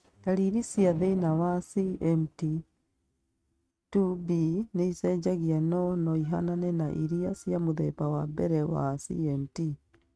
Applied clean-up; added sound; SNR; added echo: neural mask model RNNoise.